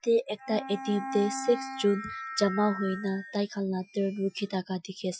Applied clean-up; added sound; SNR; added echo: classical method Wiener filter.